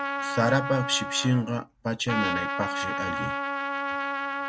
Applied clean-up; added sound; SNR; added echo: none; Trumpet; 2 dB; none.